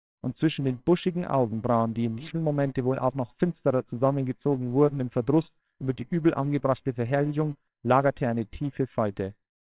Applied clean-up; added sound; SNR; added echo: neural separator model SepFormer WHAMR!.